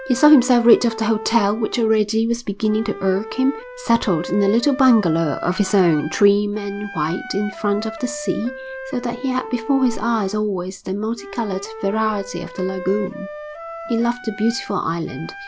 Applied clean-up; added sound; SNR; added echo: none; Wind instrument, woodwind instrument; 14 dB; none.